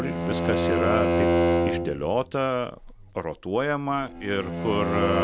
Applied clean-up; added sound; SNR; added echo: none; Bowed string instrument; -1 dB; none.